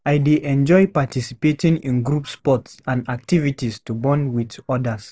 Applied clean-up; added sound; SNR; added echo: none; none; none; none.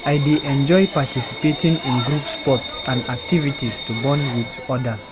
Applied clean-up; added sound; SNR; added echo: none; Bell; 5 dB; none.